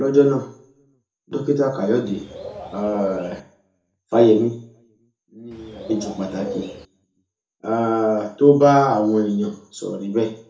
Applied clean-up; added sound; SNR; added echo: none; Bird; 13 dB; reverberation time 0.5 s.